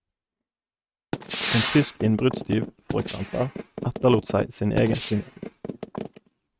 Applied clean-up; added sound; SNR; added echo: neural mask model RNNoise.